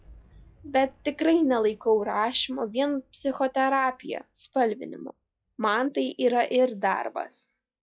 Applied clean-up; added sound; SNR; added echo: classical method log-MMSE.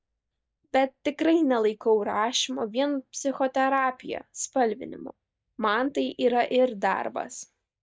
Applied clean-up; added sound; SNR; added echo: neural mask model DeepFilterNet 3.